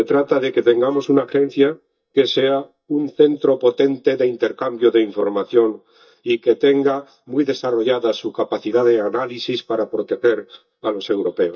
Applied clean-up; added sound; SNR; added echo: neural mask model DeepFilterNet 3.